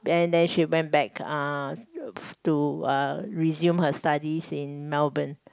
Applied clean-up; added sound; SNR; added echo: none; none; none; none.